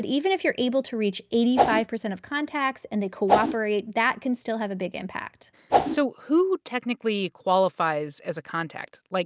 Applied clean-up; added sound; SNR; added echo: none; Whoosh, swoosh, swish; -4 dB; none.